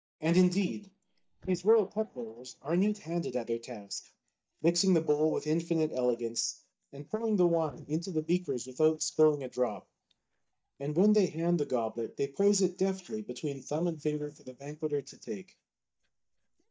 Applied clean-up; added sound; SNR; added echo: neural mask model DeepFilterNet 3.